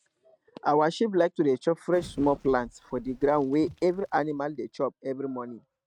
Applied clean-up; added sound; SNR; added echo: neural mask model RNNoise.